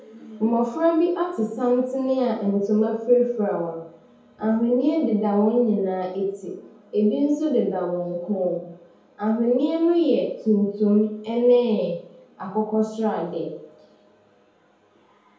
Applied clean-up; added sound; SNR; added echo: none; none; none; reverberation time 0.7 s.